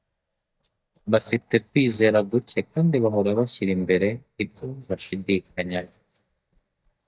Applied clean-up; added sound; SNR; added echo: neural mask model DeepFilterNet 3.